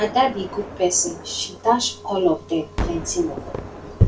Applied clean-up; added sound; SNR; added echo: none; Gunshot, gunfire; 12 dB; reverberation time 0.2 s.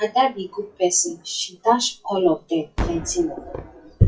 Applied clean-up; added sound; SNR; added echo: classical method WPE with log-MMSE.